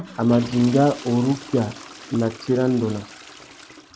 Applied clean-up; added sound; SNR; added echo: none; Toilet flush / Water; 17 dB; none.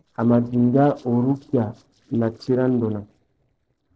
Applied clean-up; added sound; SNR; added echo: neural separator model SepFormer DNS4.